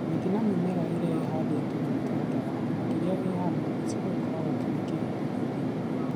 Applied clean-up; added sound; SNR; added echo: none; Fixed-wing aircraft, airplane; -4 dB; none.